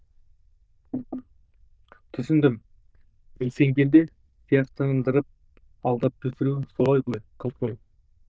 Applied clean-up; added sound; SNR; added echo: neural diffusion model UNIVERSE++.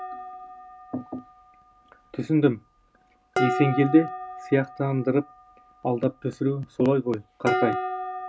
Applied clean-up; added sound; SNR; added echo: none; Dishes, pots, and pans; 7 dB; none.